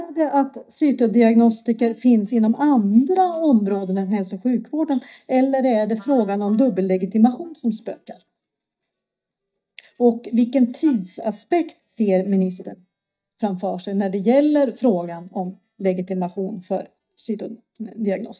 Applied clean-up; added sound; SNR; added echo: neural mask model DeepFilterNet 3.